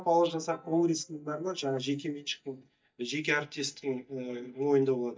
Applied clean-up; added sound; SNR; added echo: neural mask model DeepFilterNet 3.